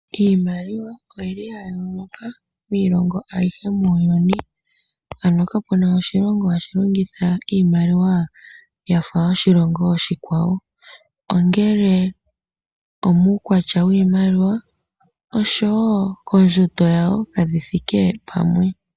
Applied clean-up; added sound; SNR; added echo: none; none; none; none.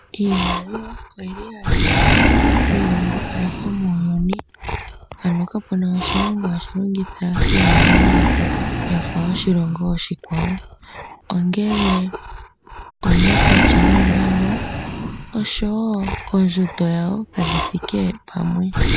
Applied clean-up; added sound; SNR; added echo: none; Animal; -1 dB; none.